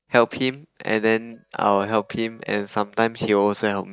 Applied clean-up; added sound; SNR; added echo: neural mask model DeepFilterNet 3.